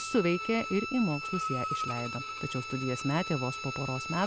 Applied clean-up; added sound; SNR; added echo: none; Bowed string instrument; 5 dB; none.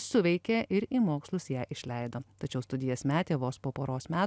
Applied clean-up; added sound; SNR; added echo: none; none; none; none.